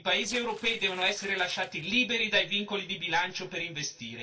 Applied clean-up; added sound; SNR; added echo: neural separator model SepFormer DNS4.